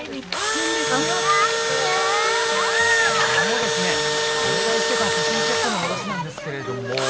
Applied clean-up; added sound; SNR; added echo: none; Engine / Drill; -2 dB; none.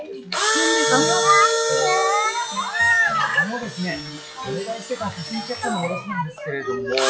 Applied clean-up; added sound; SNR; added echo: classical method log-MMSE.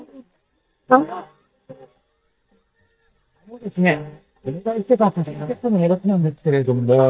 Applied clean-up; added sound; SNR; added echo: neural mask model DeepFilterNet 3.